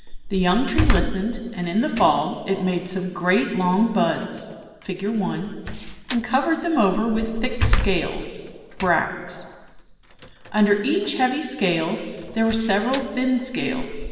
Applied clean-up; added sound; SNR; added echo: none; Slam; 6 dB; reverberation time 1.6 s.